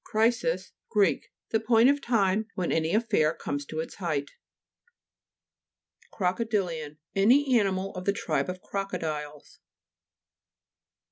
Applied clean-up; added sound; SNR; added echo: none; none; none; none.